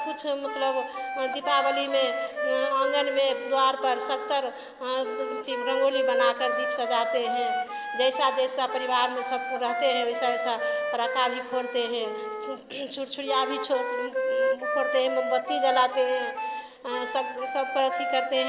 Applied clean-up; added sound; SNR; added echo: none; Wind instrument, woodwind instrument; 3 dB; none.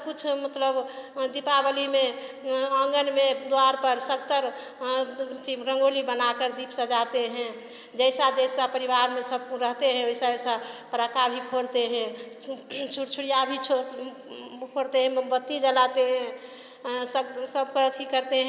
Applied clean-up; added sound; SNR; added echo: none; none; none; none.